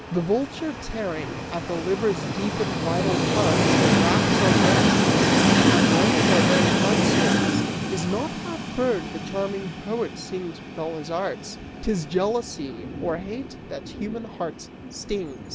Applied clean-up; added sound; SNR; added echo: none; Train; -5 dB; none.